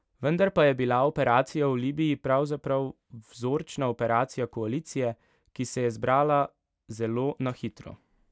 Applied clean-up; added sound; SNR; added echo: none; none; none; none.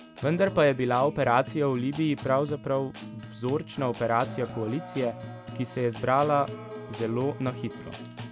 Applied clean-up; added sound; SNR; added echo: none; Acoustic guitar; 12 dB; none.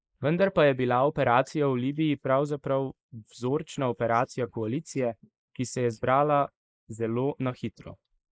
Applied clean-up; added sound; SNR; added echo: neural mask model Resemble Enhance denoiser.